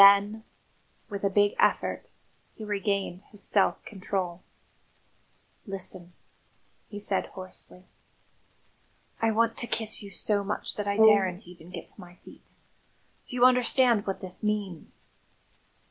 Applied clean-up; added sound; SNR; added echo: none; Brass instrument; -1 dB; none.